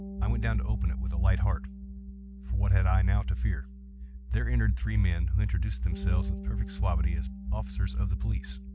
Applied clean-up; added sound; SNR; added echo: none; Bass guitar; 17 dB; none.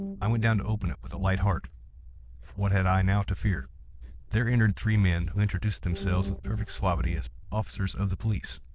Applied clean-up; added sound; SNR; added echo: neural diffusion model UNIVERSE++.